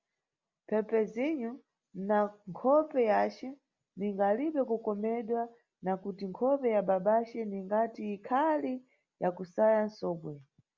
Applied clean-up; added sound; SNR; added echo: none; none; none; none.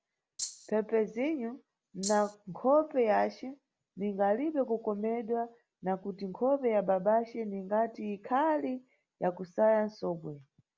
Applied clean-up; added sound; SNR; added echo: none; Rattle (instrument); 8 dB; none.